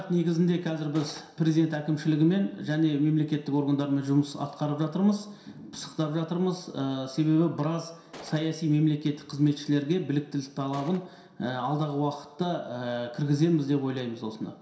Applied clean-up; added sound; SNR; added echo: none; Gunshot, gunfire; 17 dB; reverberation time 0.7 s.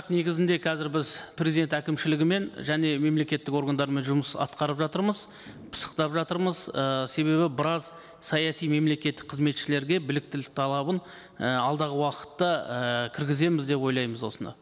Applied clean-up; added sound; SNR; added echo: none; none; none; none.